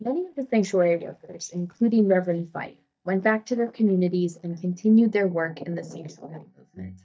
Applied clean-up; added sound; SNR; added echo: neural mask model DeepFilterNet 3.